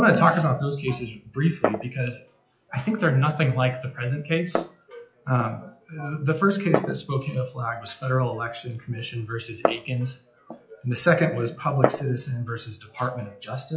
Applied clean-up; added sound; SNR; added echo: classical method WPE with log-MMSE.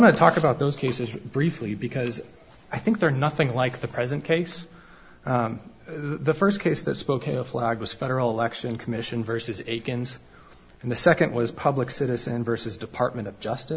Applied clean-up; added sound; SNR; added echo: none; none; none; none.